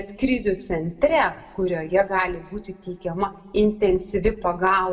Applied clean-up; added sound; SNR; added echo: none; none; none; reverberation time 1.3 s.